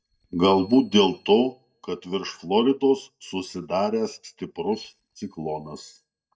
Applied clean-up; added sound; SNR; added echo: neural mask model DeepFilterNet 3.